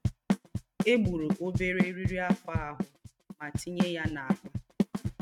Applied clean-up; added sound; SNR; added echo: neural mask model RNNoise.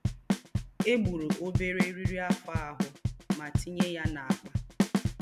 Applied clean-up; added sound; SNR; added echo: none; Bass drum / Snare drum / Drum kit; -4 dB; none.